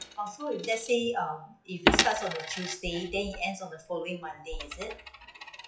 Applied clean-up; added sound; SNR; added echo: classical method WPE with log-MMSE.